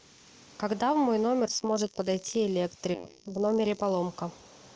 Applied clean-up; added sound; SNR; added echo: neural mask model Resemble Enhance denoiser.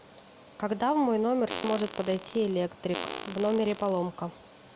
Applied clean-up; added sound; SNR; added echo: none; Fart; 10 dB; none.